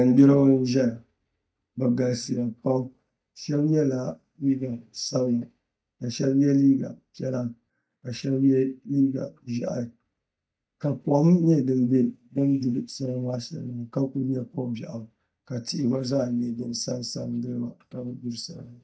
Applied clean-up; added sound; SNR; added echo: neural mask model DeepFilterNet 3.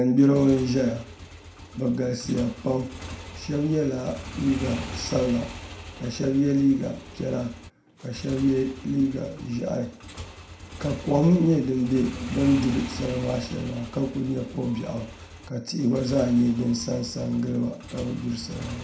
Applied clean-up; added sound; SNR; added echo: none; Motorcycle / Engine; 14 dB; reverberation time 0.4 s.